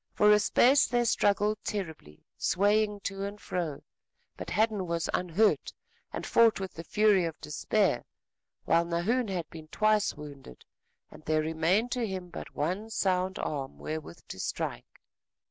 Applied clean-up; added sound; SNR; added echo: none; none; none; none.